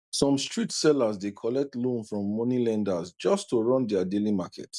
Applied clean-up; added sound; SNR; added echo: none; none; none; none.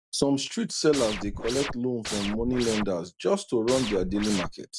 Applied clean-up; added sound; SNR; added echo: none; Scratching (performance technique); 6 dB; none.